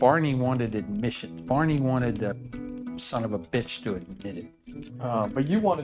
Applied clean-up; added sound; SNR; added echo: neural mask model RNNoise.